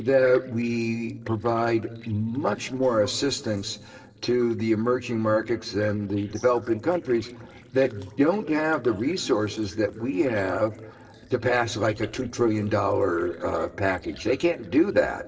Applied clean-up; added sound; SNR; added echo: neural separator model SepFormer DNS4.